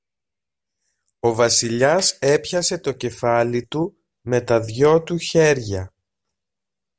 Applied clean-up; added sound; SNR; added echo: none; none; none; none.